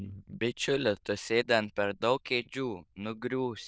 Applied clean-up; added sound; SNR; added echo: neural diffusion model UNIVERSE++.